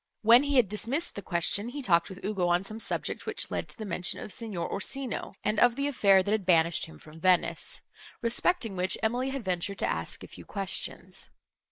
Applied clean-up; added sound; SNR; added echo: neural mask model Resemble Enhance denoiser.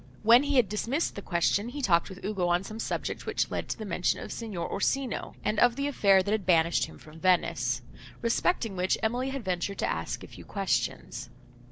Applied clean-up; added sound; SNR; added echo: none; Engine; 20 dB; none.